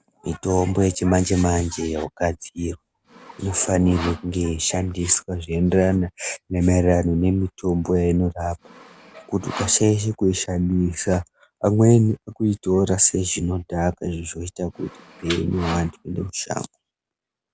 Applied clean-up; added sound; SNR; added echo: none; Sawing; 16 dB; none.